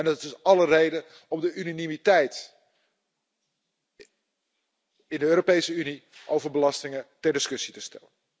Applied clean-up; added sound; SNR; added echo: none; none; none; none.